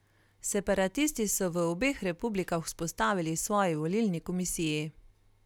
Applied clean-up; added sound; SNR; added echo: none; none; none; none.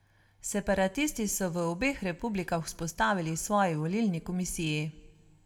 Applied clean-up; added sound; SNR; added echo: none; none; none; reverberation time 0.3 s.